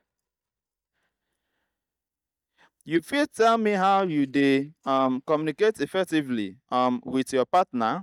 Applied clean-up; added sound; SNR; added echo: neural mask model DeepFilterNet 3.